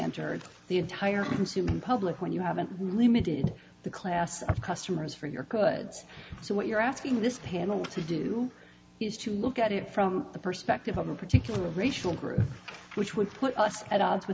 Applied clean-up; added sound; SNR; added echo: none; none; none; none.